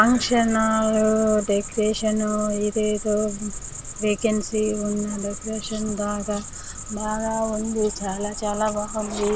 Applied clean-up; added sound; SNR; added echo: none; Cricket; 10 dB; none.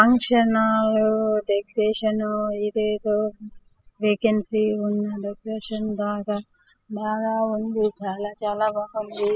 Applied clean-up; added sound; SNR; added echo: classical method spectral subtraction.